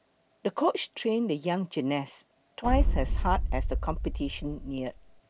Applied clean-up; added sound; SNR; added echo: none; Boom; -3 dB; none.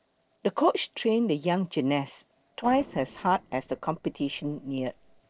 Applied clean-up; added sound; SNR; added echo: neural separator model SepFormer DNS4.